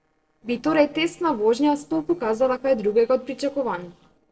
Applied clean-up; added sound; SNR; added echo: neural separator model SepFormer DNS4.